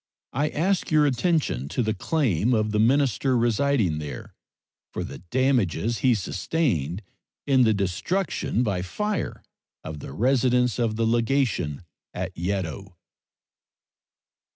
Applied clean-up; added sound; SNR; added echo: none; none; none; none.